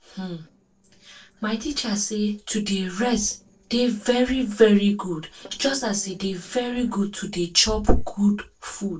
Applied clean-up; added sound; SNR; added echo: neural separator model SepFormer DNS4.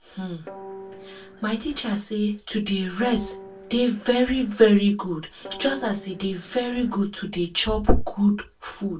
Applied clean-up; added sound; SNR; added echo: none; Guitar; 18 dB; reverberation time 0.2 s.